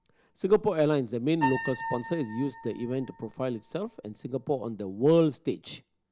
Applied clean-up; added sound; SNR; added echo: none; Piano; 12 dB; none.